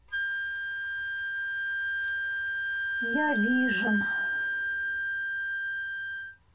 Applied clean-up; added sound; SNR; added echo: none; Wind instrument, woodwind instrument; -4 dB; reverberation time 0.2 s.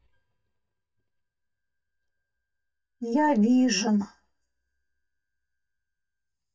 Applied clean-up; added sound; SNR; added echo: neural mask model DeepFilterNet 3.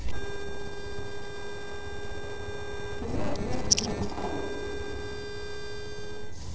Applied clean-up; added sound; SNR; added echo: neural separator model SepFormer DNS4.